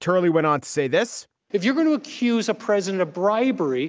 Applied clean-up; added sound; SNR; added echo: none; none; none; none.